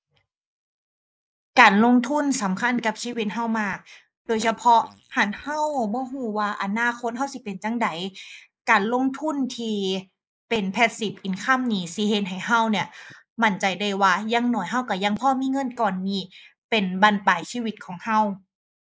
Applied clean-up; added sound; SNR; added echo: neural mask model Resemble Enhance denoiser.